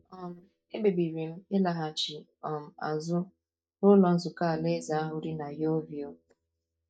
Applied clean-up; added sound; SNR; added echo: neural mask model DeepFilterNet 3.